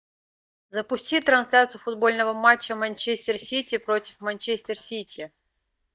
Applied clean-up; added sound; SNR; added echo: neural mask model DeepFilterNet 3.